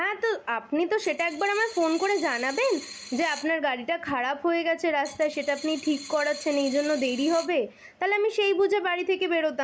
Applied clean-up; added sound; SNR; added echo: none; Coin (dropping); 15 dB; none.